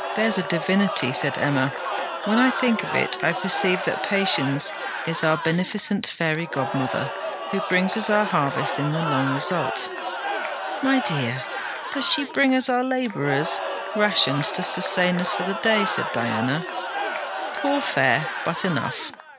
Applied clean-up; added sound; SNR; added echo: none; Crowd / Cheering; 4 dB; none.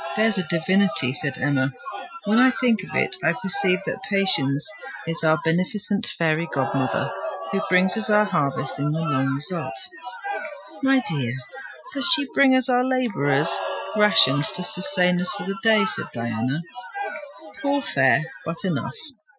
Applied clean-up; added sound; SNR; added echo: classical method Wiener filter.